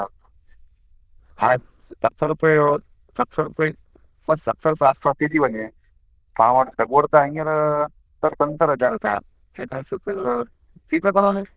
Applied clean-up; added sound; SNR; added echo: neural diffusion model UNIVERSE++.